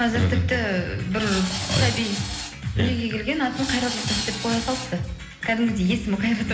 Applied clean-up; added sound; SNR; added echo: none; Tools; 9 dB; reverberation time 1.1 s.